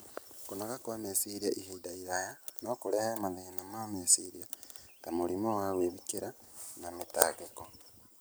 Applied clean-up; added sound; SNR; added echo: none; none; none; none.